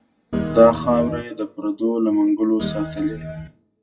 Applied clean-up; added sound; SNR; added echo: classical method WPE with log-MMSE.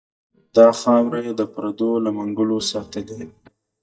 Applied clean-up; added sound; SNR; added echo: neural mask model DeepFilterNet 3.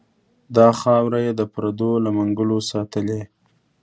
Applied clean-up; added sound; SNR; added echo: none; none; none; none.